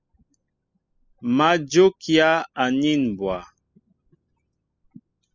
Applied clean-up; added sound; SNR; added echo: classical method spectral subtraction.